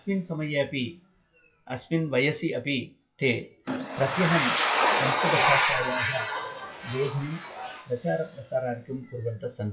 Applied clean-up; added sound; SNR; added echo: classical method WPE with log-MMSE.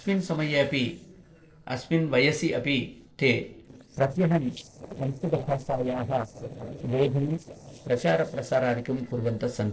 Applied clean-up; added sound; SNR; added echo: neural separator model SepFormer DNS4.